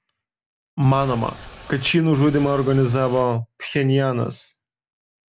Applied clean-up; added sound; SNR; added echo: none; Boat, Water vehicle; 18 dB; none.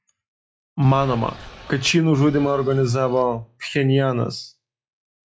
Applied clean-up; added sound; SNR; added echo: classical method log-MMSE.